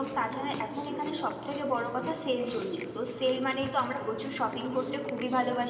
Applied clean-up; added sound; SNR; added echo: none; Chewing, mastication; 8 dB; reverberation time 2.4 s.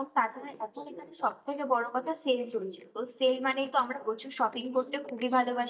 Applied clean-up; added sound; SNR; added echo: neural mask model DeepFilterNet 3.